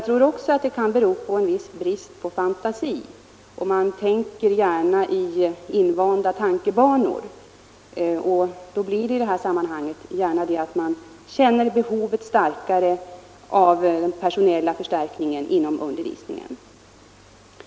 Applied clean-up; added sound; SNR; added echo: none; none; none; none.